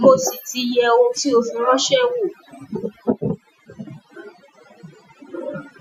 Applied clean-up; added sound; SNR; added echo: classical method Wiener filter.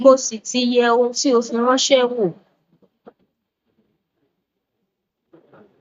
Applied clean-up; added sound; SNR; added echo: neural mask model DeepFilterNet 3.